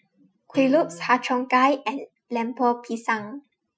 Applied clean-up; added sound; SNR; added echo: classical method Wiener filter.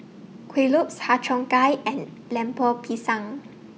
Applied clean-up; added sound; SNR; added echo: none; none; none; none.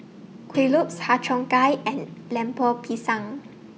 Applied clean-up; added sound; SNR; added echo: none; Acoustic guitar; 18 dB; none.